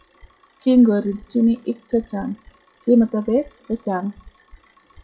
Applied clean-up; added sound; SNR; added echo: classical method WPE with log-MMSE.